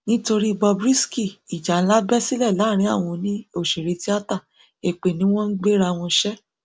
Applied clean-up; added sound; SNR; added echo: none; none; none; none.